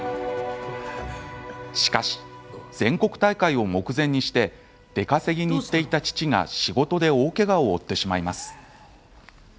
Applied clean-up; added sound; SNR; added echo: none; none; none; none.